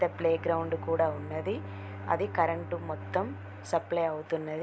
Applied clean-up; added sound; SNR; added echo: none; Bowed string instrument; 11 dB; none.